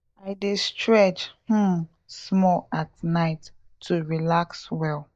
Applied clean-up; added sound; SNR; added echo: neural mask model DeepFilterNet 3.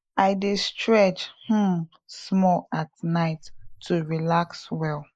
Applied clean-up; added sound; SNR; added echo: neural mask model Resemble Enhance denoiser.